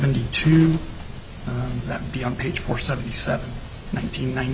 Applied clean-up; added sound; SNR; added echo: none; Gunshot, gunfire; 17 dB; none.